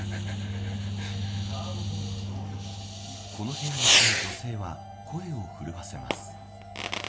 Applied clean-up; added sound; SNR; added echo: none; Fireworks; -3 dB; reverberation time 3.0 s.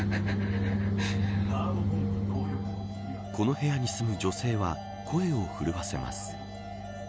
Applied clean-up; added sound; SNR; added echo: none; none; none; none.